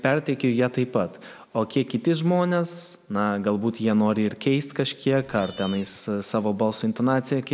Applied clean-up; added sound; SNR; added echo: none; Cat; 17 dB; none.